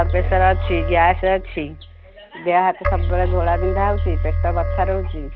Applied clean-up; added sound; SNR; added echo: none; Keyboard (musical); 1 dB; none.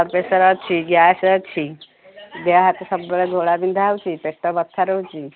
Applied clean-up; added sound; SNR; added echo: none; none; none; none.